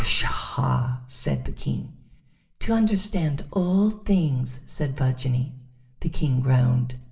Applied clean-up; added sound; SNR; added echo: none; none; none; reverberation time 0.7 s.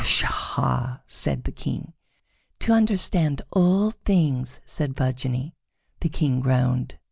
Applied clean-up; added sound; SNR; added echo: none; none; none; none.